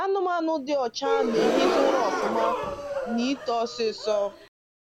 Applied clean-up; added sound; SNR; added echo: none; Gasp; 1 dB; none.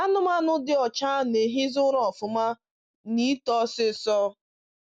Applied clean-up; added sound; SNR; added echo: none; none; none; none.